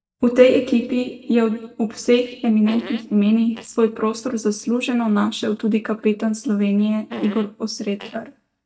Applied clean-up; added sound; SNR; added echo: neural mask model DeepFilterNet 3.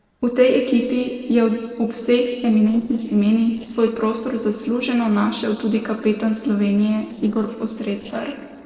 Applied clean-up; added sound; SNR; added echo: neural separator model SepFormer DNS4.